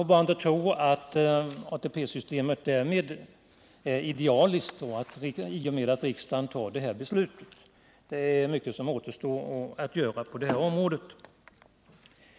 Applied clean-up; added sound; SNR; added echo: none; none; none; none.